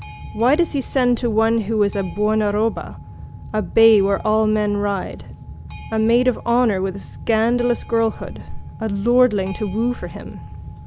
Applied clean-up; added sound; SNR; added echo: none; Boat, Water vehicle; 14 dB; none.